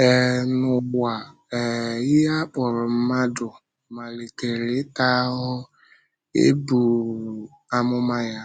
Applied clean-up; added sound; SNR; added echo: none; none; none; none.